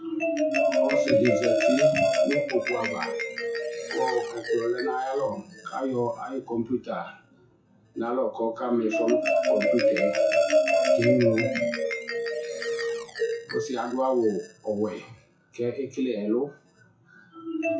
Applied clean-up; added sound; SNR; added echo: classical method WPE with log-MMSE.